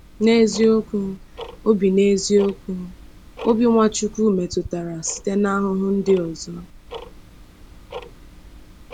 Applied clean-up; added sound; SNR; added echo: none; Tick-tock; 19 dB; none.